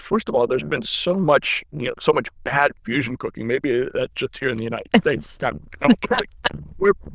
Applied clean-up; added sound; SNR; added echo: neural diffusion model UNIVERSE++.